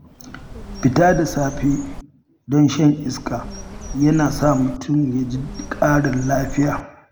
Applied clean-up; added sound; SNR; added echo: none; Bird; 13 dB; none.